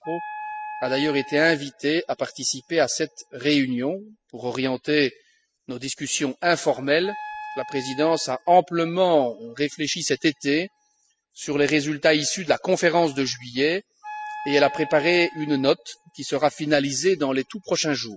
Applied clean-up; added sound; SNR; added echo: classical method spectral subtraction.